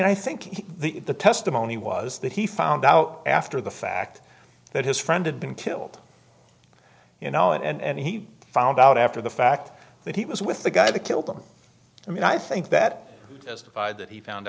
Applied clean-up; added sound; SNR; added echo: none; none; none; none.